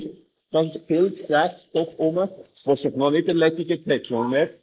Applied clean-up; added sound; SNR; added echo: neural mask model Resemble Enhance denoiser.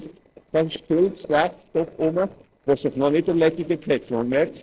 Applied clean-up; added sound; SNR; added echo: neural separator model SepFormer DNS4.